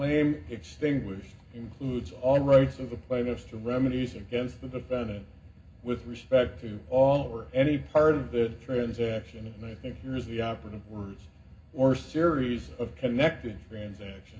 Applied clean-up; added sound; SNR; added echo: none; none; none; reverberation time 0.4 s.